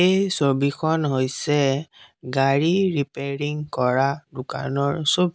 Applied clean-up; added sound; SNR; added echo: none; none; none; none.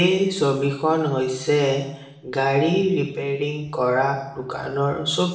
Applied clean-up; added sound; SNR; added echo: none; none; none; reverberation time 0.8 s.